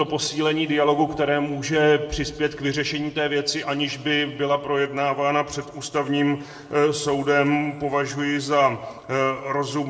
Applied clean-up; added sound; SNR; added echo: none; none; none; reverberation time 1.1 s.